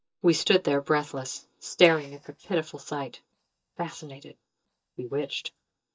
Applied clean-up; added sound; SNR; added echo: neural mask model DeepFilterNet 3.